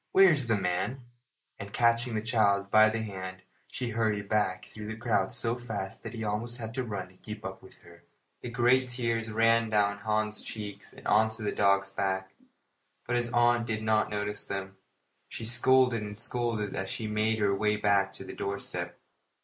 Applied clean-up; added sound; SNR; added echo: neural mask model Resemble Enhance denoiser.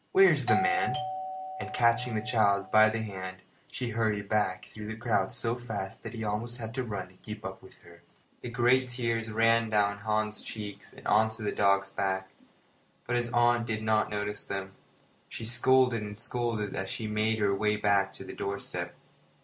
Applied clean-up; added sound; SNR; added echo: none; Doorbell; 5 dB; none.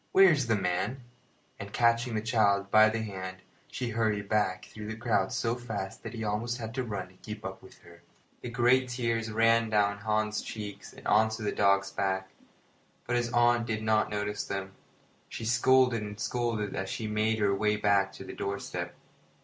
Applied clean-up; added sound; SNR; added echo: none; none; none; none.